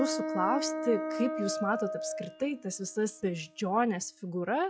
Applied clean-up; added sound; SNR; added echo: classical method log-MMSE.